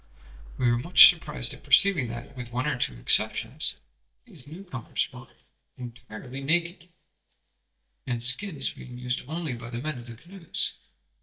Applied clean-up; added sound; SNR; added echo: neural mask model DeepFilterNet 3.